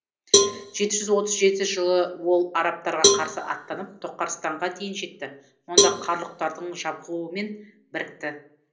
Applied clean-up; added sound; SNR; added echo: none; Cowbell; 0 dB; reverberation time 0.5 s.